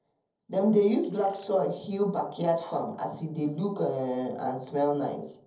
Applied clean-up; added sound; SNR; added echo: neural separator model SepFormer DNS4.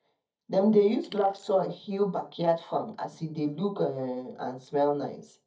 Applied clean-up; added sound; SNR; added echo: neural mask model DeepFilterNet 3.